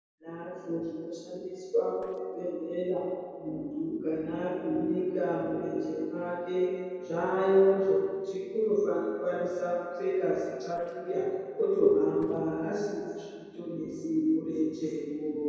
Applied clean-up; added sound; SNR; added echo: neural separator model SepFormer DNS4.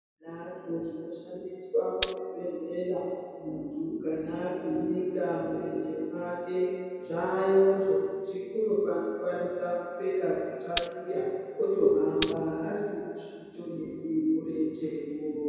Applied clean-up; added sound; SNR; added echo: none; Glass; 2 dB; reverberation time 2.2 s.